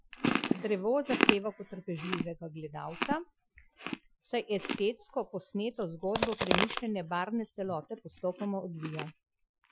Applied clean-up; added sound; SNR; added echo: classical method Wiener filter.